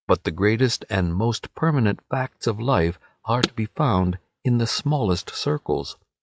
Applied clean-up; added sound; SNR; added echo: neural mask model RNNoise.